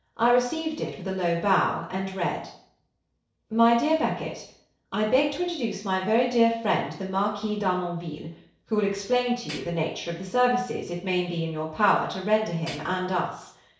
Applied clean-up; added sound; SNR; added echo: neural separator model SepFormer DNS4.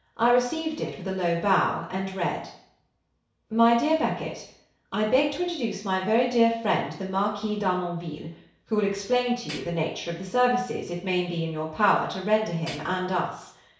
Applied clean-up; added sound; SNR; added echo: none; Tools; 14 dB; reverberation time 0.6 s.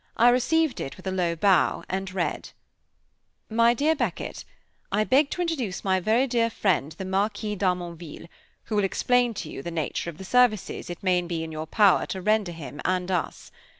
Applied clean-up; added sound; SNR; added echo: none; none; none; none.